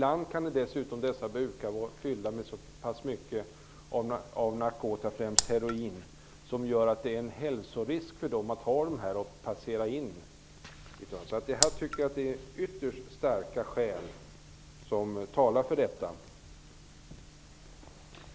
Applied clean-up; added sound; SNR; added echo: none; Raindrop; -3 dB; none.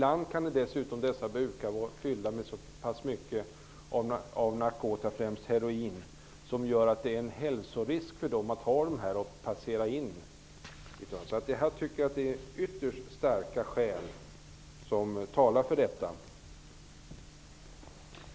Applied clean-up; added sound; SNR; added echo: none; none; none; none.